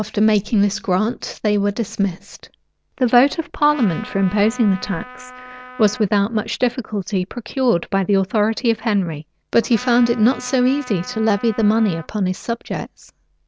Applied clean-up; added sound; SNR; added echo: none; Trumpet; 18 dB; none.